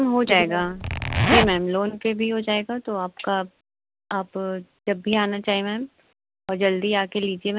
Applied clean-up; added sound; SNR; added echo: none; Zipper (clothing); -2 dB; none.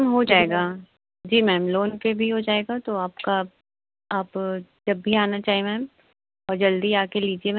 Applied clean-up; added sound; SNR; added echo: none; none; none; none.